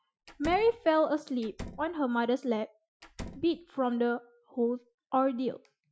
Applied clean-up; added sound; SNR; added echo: classical method Wiener filter.